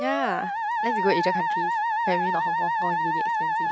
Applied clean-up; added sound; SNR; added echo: none; Musical instrument; -5 dB; none.